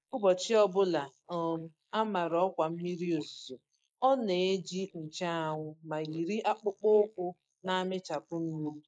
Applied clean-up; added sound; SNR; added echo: neural mask model Resemble Enhance denoiser.